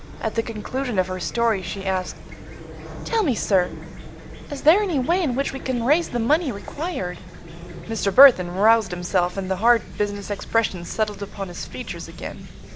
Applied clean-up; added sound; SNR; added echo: none; Chirp, tweet / Fowl; 13 dB; none.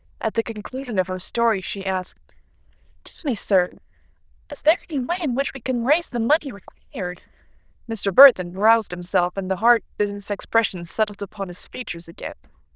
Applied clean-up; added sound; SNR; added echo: neural diffusion model UNIVERSE++.